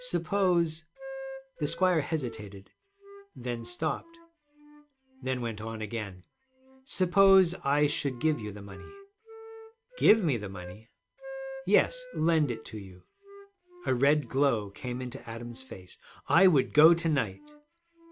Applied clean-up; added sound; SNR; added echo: none; Wind instrument, woodwind instrument; 18 dB; none.